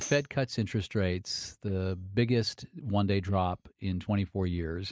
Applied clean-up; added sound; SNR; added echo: neural mask model DeepFilterNet 3.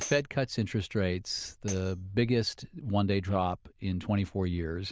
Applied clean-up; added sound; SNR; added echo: neural diffusion model UNIVERSE++.